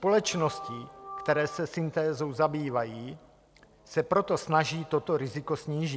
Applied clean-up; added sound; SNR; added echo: none; Organ; 12 dB; none.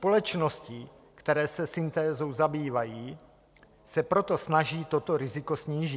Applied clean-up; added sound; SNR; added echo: none; none; none; none.